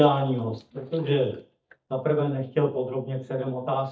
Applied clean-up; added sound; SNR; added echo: neural mask model DeepFilterNet 3.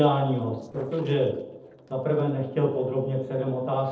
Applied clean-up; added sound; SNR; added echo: neural separator model SepFormer DNS4.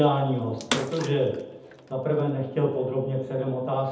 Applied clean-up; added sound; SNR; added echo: none; Bathtub (filling or washing) / Water / Splash, splatter; 10 dB; reverberation time 0.8 s.